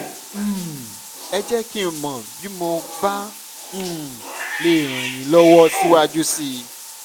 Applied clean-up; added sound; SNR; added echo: none; Bathtub (filling or washing) / Cat; 10 dB; none.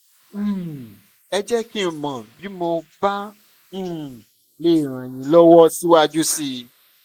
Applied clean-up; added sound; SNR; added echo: neural mask model Resemble Enhance denoiser.